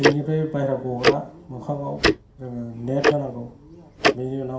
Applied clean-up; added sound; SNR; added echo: none; Tick-tock; -2 dB; reverberation time 0.5 s.